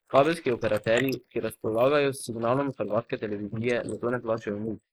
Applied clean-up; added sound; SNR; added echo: neural mask model Resemble Enhance denoiser.